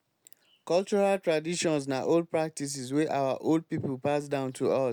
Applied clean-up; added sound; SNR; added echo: none; none; none; none.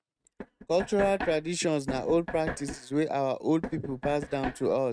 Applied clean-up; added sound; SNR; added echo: neural mask model RNNoise.